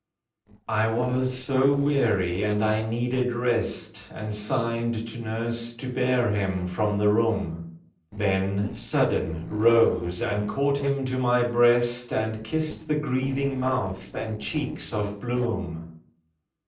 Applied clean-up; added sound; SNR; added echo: neural separator model SepFormer DNS4.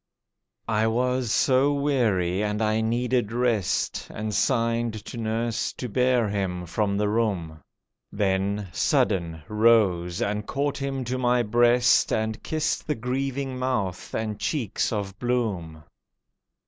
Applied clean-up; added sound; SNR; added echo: none; none; none; none.